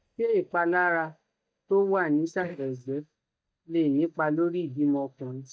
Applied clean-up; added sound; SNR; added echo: neural mask model DeepFilterNet 3.